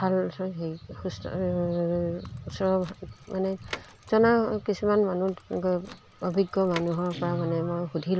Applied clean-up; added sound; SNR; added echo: none; Guitar + Door / Car; 16 dB; none.